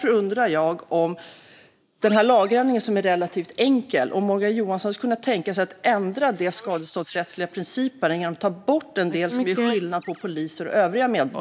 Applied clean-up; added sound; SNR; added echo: neural mask model Resemble Enhance denoiser.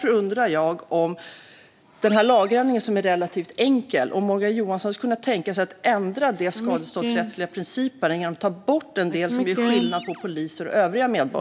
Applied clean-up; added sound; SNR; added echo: none; Animal; 18 dB; none.